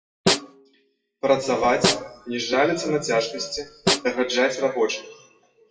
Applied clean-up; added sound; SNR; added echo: classical method WPE with log-MMSE.